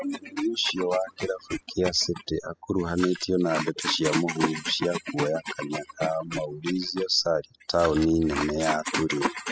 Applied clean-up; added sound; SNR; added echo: classical method spectral subtraction.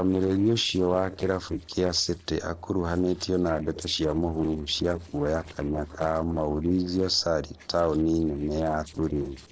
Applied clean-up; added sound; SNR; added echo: neural separator model SepFormer DNS4.